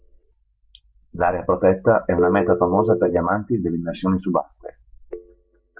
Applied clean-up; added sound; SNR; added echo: neural mask model DeepFilterNet 3.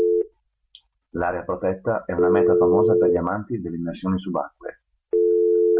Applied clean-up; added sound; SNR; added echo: neural mask model RNNoise.